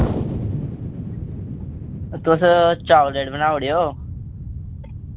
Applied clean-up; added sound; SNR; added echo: none; Explosion; 7 dB; none.